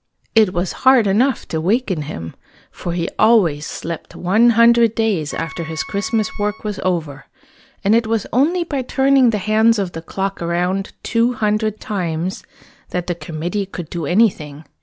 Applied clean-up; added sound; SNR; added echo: none; Wind instrument, woodwind instrument; 19 dB; none.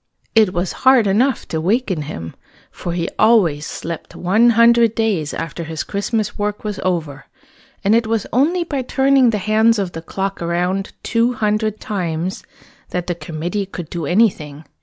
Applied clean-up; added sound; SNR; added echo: none; none; none; none.